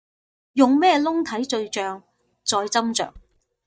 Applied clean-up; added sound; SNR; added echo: neural mask model DeepFilterNet 3.